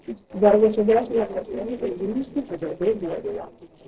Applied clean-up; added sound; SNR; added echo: neural separator model SepFormer DNS4.